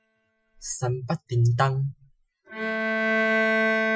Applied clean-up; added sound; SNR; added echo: classical method Wiener filter.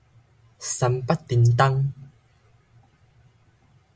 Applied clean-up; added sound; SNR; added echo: none; none; none; none.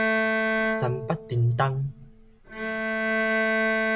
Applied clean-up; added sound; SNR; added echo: none; Bowed string instrument; -4 dB; none.